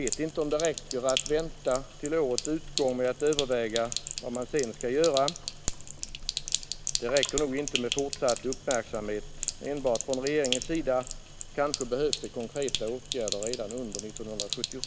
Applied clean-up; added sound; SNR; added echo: none; Sink (filling or washing); 5 dB; none.